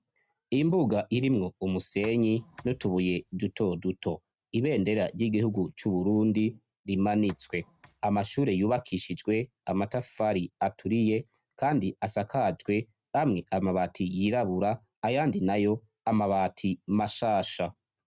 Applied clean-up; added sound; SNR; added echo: neural mask model RNNoise.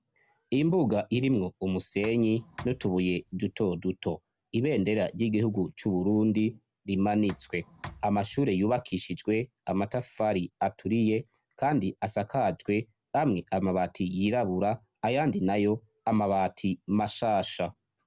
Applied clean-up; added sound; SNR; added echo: none; Tick; 20 dB; none.